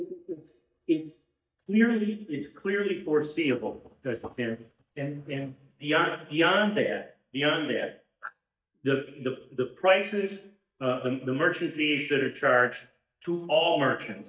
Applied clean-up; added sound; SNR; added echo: neural mask model DeepFilterNet 3.